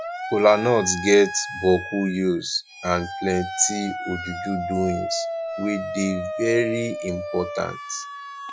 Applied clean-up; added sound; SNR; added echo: classical method Wiener filter.